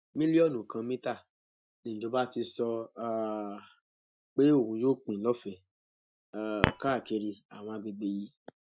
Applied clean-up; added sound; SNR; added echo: classical method Wiener filter.